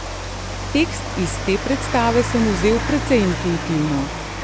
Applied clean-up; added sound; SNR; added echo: none; Rain; 5 dB; none.